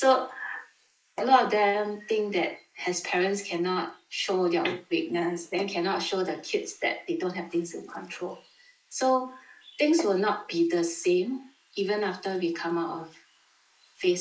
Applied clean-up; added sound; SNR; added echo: neural mask model Resemble Enhance denoiser.